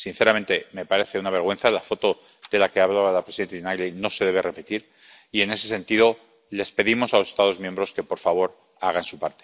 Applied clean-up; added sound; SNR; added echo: none; none; none; none.